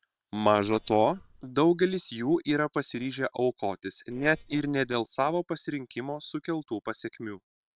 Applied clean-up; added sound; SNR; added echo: neural separator model SepFormer WHAM!.